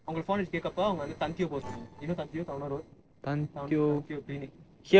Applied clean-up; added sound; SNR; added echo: neural separator model SepFormer DNS4.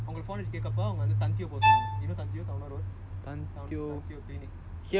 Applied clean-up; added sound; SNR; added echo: none; Bowed string instrument; -4 dB; none.